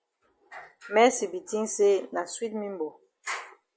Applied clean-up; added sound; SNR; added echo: none; none; none; none.